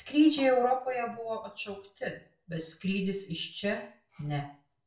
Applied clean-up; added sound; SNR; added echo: none; none; none; reverberation time 0.3 s.